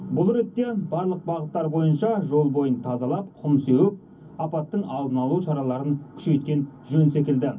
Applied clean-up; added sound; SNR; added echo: none; none; none; reverberation time 0.3 s.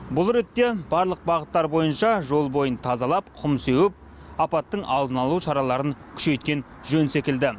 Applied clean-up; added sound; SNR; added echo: none; none; none; none.